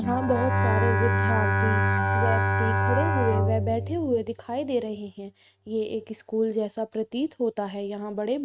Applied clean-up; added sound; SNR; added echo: neural mask model RNNoise.